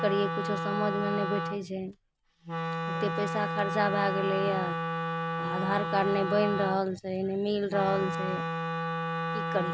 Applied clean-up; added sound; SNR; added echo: none; Wind instrument, woodwind instrument; 2 dB; none.